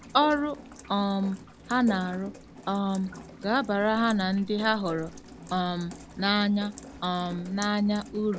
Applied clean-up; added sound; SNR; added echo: none; Rain; 16 dB; none.